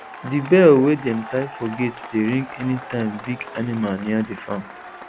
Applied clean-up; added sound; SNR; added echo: none; Applause / Cheering; 16 dB; none.